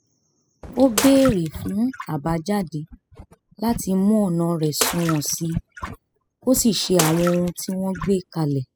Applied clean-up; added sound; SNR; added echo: classical method spectral subtraction.